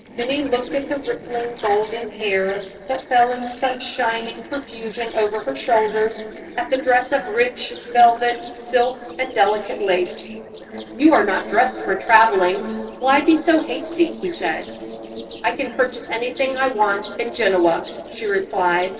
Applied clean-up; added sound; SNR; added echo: neural separator model SepFormer DNS4.